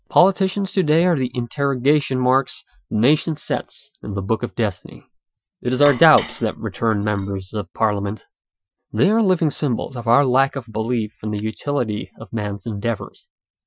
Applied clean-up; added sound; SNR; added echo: classical method Wiener filter.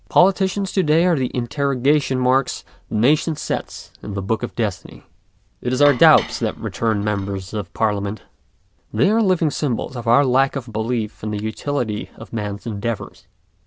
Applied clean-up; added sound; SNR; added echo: none; Dishes, pots, and pans; 15 dB; none.